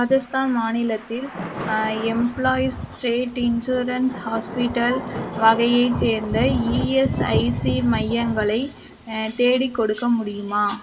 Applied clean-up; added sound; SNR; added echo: none; Thunder / Rain; 13 dB; reverberation time 0.3 s.